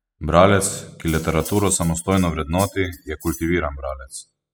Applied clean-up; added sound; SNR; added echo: classical method spectral subtraction.